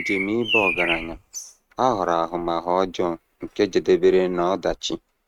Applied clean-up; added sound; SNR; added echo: neural mask model RNNoise.